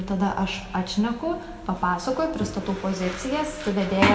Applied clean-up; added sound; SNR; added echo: none; none; none; none.